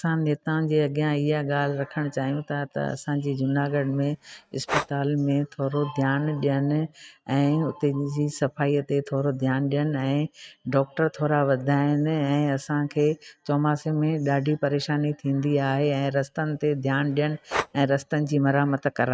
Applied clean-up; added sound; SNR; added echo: neural mask model RNNoise.